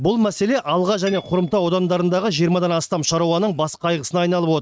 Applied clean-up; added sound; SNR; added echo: neural mask model RNNoise.